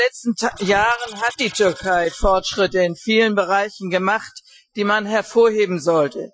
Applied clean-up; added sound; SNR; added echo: classical method Wiener filter.